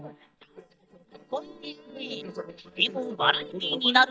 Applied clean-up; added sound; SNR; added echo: neural mask model DeepFilterNet 3.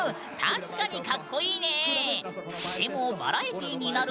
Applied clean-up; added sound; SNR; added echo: none; none; none; none.